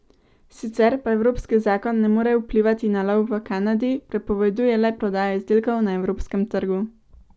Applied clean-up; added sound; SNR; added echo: none; none; none; none.